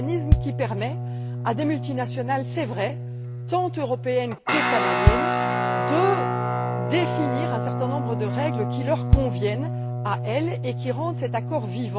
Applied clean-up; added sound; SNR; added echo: none; Bass drum + Guitar; -3 dB; none.